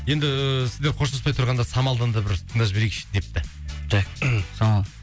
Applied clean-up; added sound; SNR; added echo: none; none; none; none.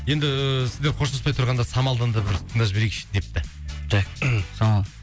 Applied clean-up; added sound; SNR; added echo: none; Drawer open or close; 20 dB; none.